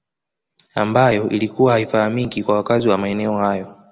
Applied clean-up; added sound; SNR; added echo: none; none; none; none.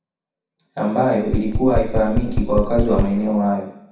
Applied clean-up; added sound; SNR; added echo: none; Knock; 2 dB; reverberation time 0.6 s.